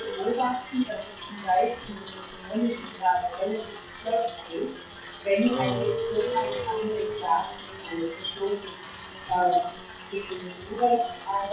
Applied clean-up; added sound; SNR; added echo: classical method WPE with log-MMSE.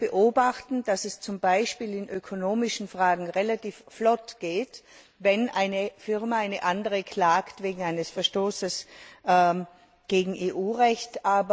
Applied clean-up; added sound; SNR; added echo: none; none; none; none.